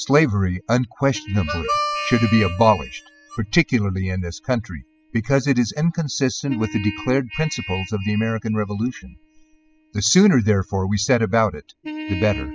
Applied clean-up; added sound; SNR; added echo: classical method spectral subtraction.